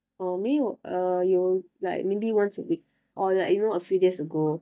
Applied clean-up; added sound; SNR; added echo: neural mask model DeepFilterNet 3.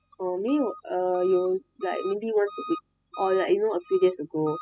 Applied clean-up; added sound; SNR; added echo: classical method spectral subtraction.